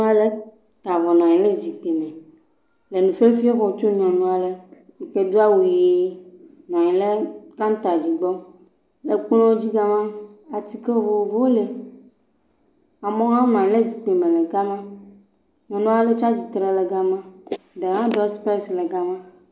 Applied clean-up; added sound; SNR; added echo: none; none; none; none.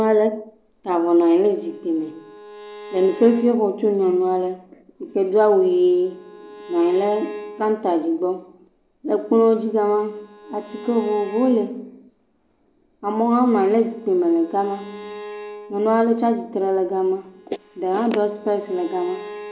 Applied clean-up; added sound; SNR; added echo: none; Bowed string instrument; 19 dB; none.